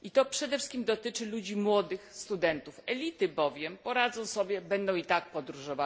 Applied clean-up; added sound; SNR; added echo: none; none; none; none.